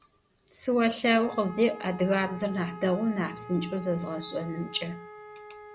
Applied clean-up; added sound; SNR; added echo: none; Wind instrument, woodwind instrument; 16 dB; none.